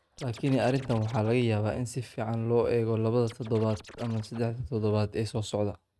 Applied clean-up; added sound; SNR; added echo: neural mask model RNNoise.